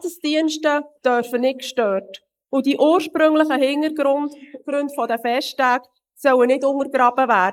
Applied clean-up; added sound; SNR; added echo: neural mask model Resemble Enhance denoiser.